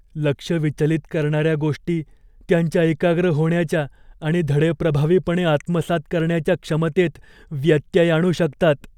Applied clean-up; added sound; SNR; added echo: none; none; none; none.